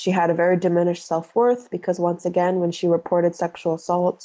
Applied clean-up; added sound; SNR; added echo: neural mask model Resemble Enhance denoiser.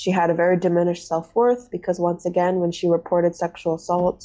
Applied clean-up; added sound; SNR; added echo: classical method log-MMSE.